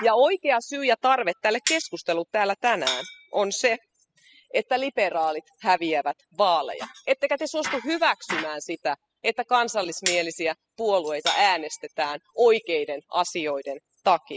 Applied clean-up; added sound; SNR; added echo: classical method spectral subtraction.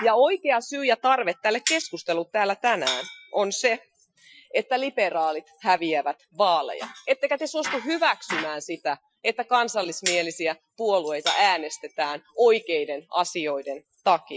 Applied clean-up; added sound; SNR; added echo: classical method Wiener filter.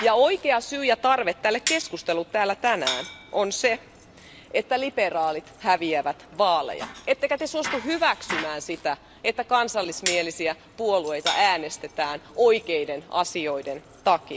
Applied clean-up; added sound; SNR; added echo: none; Bicycle; 13 dB; none.